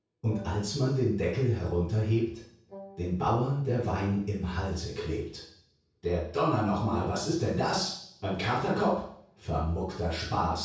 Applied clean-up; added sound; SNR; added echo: none; Wind instrument, woodwind instrument; 18 dB; reverberation time 0.6 s.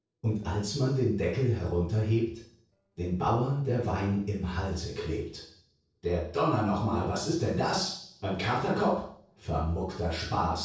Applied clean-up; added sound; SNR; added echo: neural separator model SepFormer DNS4.